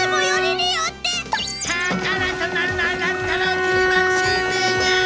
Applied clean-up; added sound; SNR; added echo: none; Bowed string instrument; 0 dB; none.